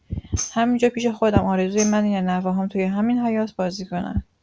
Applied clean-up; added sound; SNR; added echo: none; Tambourine; 15 dB; none.